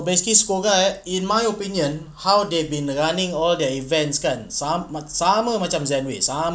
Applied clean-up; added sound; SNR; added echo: none; none; none; none.